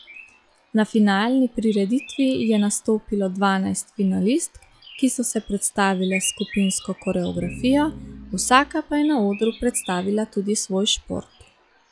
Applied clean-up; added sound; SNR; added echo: classical method log-MMSE.